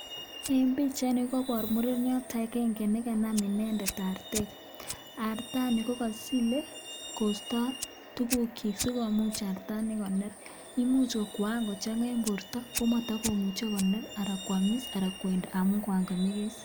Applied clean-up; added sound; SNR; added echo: none; Fire + Truck; 12 dB; none.